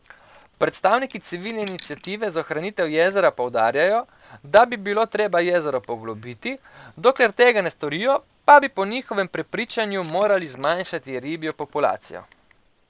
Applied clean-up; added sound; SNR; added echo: neural mask model Resemble Enhance denoiser.